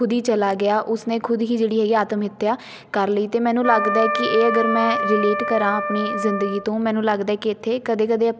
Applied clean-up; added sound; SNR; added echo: none; Wind instrument, woodwind instrument; 3 dB; none.